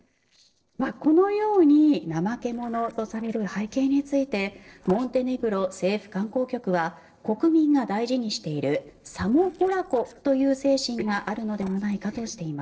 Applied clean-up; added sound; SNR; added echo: neural separator model SepFormer DNS4.